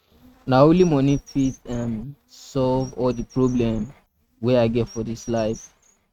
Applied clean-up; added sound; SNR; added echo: neural mask model RNNoise.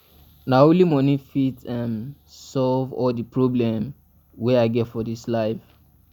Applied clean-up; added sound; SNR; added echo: none; none; none; none.